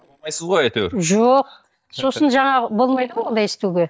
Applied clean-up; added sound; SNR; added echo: neural mask model DeepFilterNet 3.